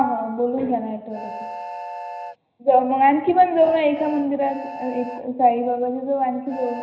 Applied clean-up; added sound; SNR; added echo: none; Train; 15 dB; reverberation time 0.9 s.